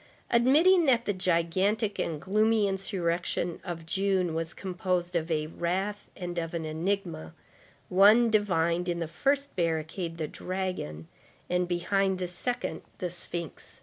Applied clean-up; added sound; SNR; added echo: none; none; none; none.